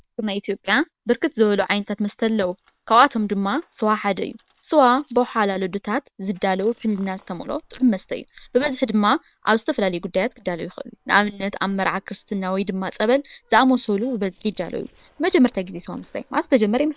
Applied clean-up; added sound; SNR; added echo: neural separator model SepFormer WHAM!.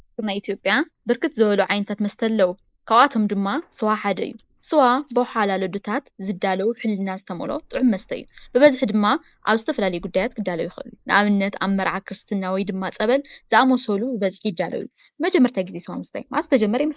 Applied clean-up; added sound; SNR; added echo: neural mask model Resemble Enhance denoiser.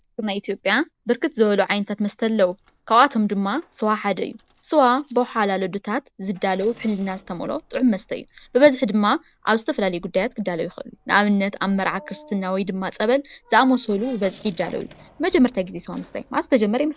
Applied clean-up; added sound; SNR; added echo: neural separator model SepFormer DNS4.